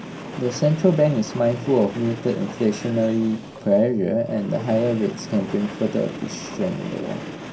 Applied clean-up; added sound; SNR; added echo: none; Train; 12 dB; reverberation time 0.3 s.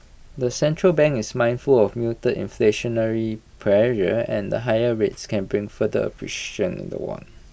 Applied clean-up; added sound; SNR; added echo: none; none; none; none.